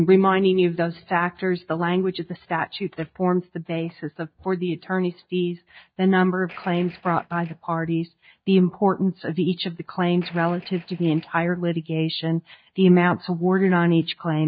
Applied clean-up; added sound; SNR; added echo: neural mask model DeepFilterNet 3.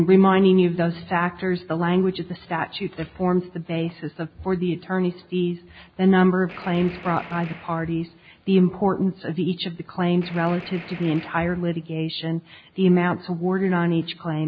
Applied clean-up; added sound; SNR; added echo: none; Gunshot, gunfire; 19 dB; none.